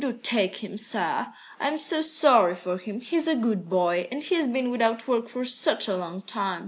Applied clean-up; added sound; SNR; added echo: none; none; none; none.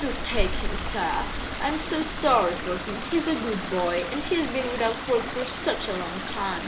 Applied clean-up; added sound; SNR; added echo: none; Stream; 3 dB; reverberation time 0.8 s.